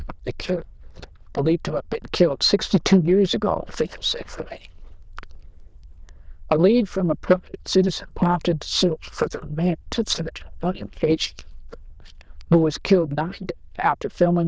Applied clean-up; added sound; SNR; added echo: neural diffusion model UNIVERSE++.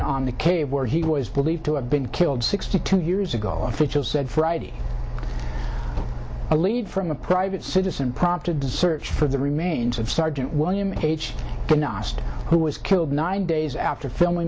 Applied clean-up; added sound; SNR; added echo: none; Bass drum + Fire; 18 dB; none.